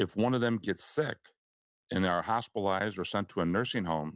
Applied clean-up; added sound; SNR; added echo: none; none; none; none.